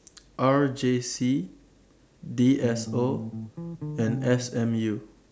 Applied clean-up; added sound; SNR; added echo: none; Bass guitar; 7 dB; none.